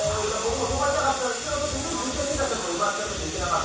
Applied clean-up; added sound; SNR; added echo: none; Hiss; 7 dB; reverberation time 0.7 s.